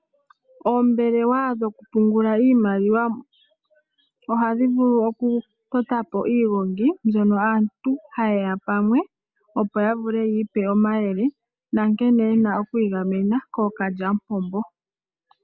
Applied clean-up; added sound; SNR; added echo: none; none; none; none.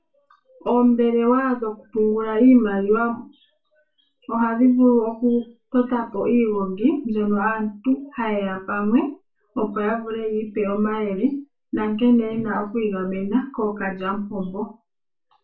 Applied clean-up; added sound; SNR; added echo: none; none; none; reverberation time 0.3 s.